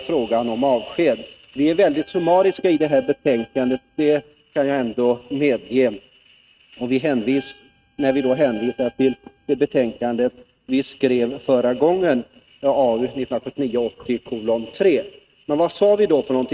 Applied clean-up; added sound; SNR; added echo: neural mask model RNNoise.